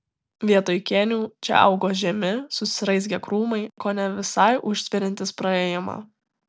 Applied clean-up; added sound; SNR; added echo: none; none; none; none.